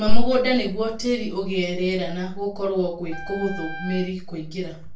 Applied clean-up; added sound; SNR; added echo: none; Wind instrument, woodwind instrument; 19 dB; reverberation time 0.3 s.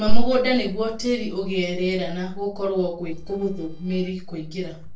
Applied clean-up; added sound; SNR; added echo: neural separator model SepFormer DNS4.